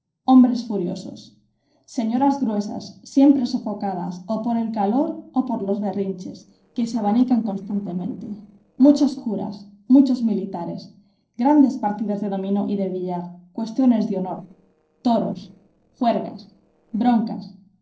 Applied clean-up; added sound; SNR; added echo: neural separator model SepFormer DNS4.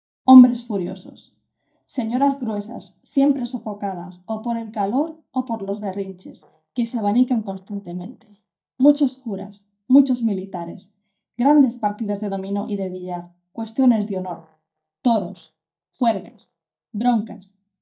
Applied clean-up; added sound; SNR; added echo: neural mask model DeepFilterNet 3.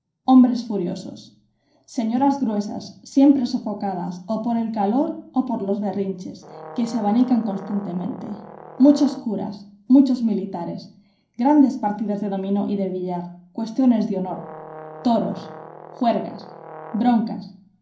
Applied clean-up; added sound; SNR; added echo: none; Brass instrument; 17 dB; reverberation time 0.6 s.